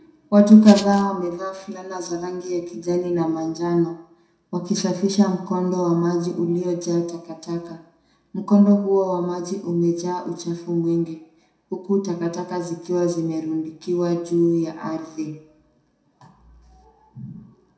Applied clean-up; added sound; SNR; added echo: none; Rattle (instrument); 12 dB; reverberation time 0.6 s.